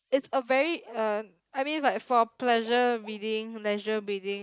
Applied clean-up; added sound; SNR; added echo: neural mask model Resemble Enhance denoiser.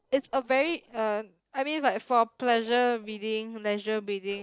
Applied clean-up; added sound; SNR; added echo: neural separator model SepFormer DNS4.